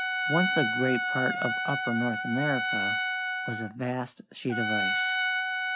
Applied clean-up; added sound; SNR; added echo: none; Trumpet; -2 dB; none.